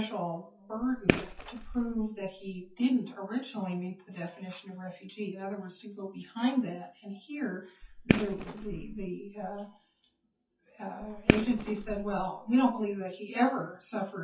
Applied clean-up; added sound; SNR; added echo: classical method WPE with log-MMSE.